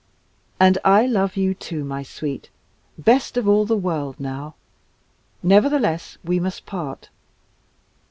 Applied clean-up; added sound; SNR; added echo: none; none; none; none.